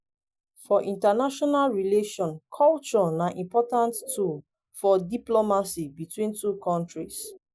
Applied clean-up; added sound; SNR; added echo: neural mask model Resemble Enhance denoiser.